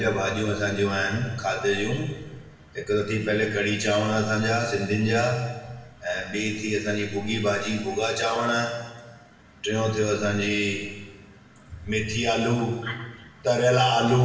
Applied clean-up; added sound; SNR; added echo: none; none; none; reverberation time 1.2 s.